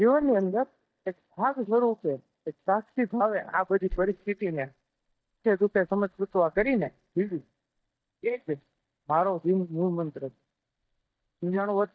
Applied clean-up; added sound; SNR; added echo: neural mask model DeepFilterNet 3.